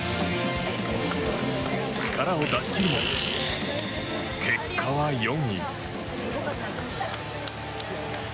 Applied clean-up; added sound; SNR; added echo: none; Fart; 5 dB; none.